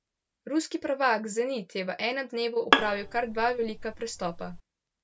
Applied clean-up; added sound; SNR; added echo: none; Bowed string instrument; 0 dB; none.